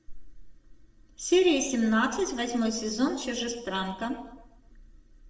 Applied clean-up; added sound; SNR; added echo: none; none; none; reverberation time 0.8 s.